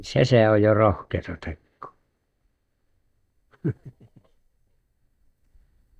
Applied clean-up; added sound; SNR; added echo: neural mask model DeepFilterNet 3.